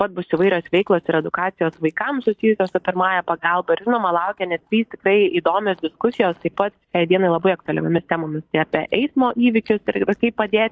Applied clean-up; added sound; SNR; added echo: neural mask model DeepFilterNet 3.